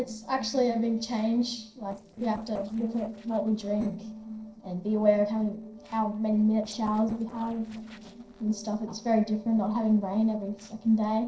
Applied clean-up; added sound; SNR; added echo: neural separator model SepFormer DNS4.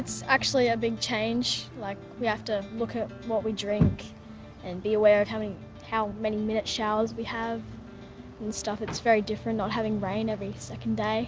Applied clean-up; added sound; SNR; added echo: none; none; none; none.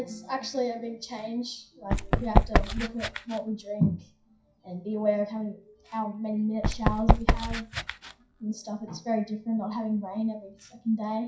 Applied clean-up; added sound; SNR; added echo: classical method WPE with log-MMSE.